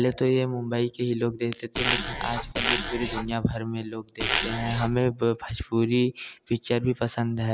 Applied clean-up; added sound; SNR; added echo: none; Zipper (clothing); 2 dB; none.